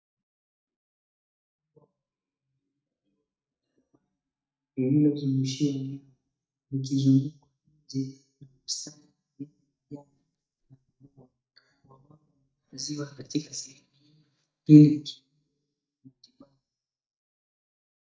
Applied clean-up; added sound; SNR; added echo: neural mask model DeepFilterNet 3.